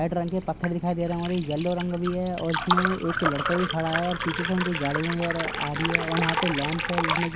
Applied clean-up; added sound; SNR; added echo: none; Liquid; 2 dB; none.